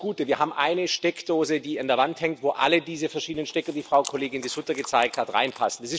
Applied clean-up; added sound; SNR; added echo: none; Chewing, mastication; 18 dB; none.